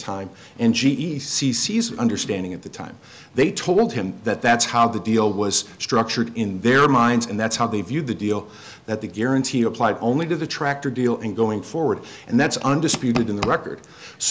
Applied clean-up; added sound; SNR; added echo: none; none; none; none.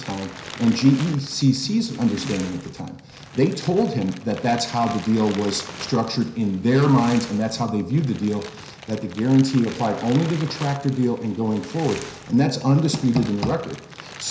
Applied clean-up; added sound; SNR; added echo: none; Crumpling, crinkling; 17 dB; reverberation time 0.5 s.